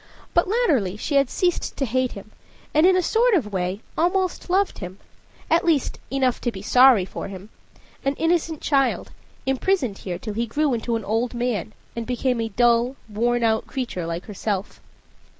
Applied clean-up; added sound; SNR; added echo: none; none; none; none.